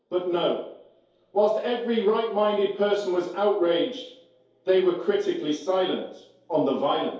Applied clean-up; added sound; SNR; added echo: none; none; none; reverberation time 2.4 s.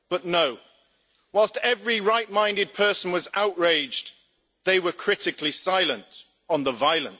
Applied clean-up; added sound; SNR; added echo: none; none; none; none.